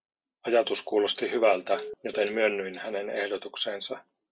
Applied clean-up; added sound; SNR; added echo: none; Telephone; 13 dB; none.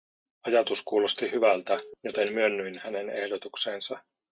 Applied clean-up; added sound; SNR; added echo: neural mask model RNNoise.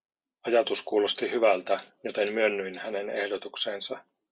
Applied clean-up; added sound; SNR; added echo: none; none; none; none.